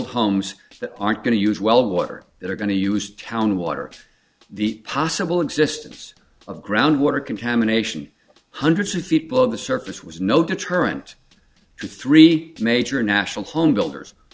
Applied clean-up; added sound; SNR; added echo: neural separator model SepFormer DNS4.